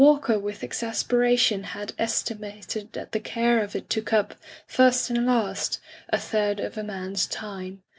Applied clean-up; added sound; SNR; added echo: none; none; none; none.